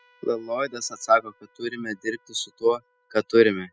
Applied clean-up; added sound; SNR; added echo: classical method spectral subtraction.